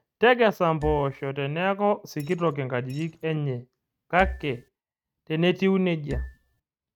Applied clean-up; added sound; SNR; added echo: neural mask model RNNoise.